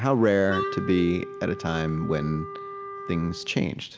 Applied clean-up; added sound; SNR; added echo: none; Wind instrument, woodwind instrument; 10 dB; none.